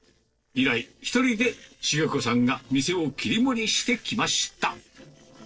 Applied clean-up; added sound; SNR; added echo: neural separator model SepFormer DNS4.